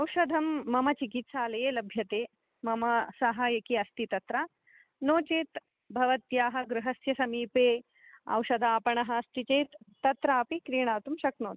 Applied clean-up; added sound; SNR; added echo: none; none; none; none.